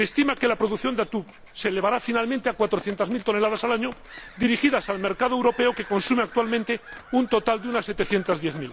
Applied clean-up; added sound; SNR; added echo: none; Skateboard + Gull, seagull / Bird vocalization, bird call, bird song; 19 dB; none.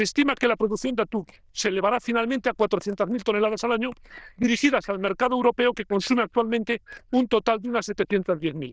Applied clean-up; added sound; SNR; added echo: neural diffusion model UNIVERSE++.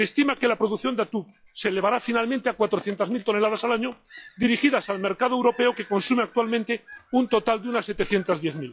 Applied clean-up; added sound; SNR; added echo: classical method log-MMSE.